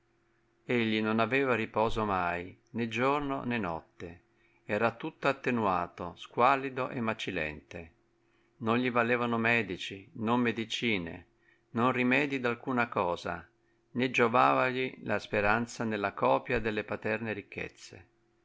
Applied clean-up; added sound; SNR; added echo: none; none; none; none.